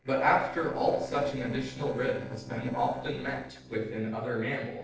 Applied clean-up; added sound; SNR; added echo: neural separator model SepFormer DNS4.